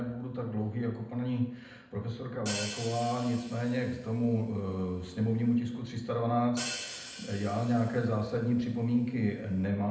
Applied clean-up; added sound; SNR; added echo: none; Hi-hat; 13 dB; reverberation time 0.7 s.